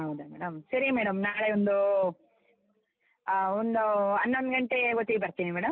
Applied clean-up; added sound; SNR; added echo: none; none; none; none.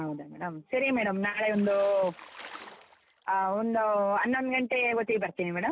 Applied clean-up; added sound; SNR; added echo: none; Water / Splash, splatter; 19 dB; none.